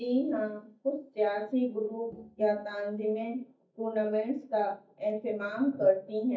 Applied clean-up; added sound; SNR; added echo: neural mask model DeepFilterNet 3.